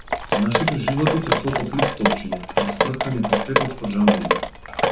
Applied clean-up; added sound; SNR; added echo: none; Drip; -2 dB; reverberation time 0.6 s.